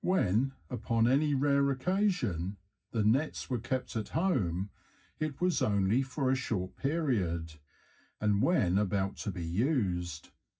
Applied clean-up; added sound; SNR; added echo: none; none; none; reverberation time 0.4 s.